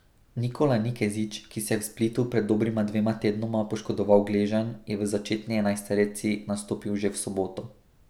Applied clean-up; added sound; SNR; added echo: none; none; none; none.